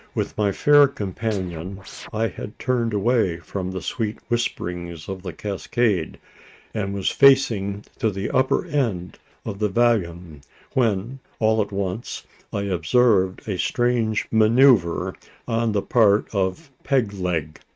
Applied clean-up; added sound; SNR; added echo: neural mask model RNNoise.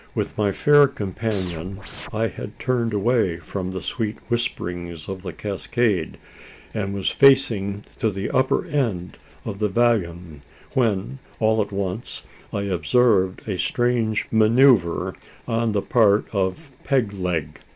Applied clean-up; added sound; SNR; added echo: none; Scratching (performance technique); 13 dB; none.